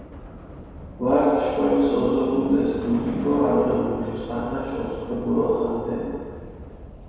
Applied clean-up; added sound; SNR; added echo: none; Subway, metro, underground / Train; 14 dB; reverberation time 1.9 s.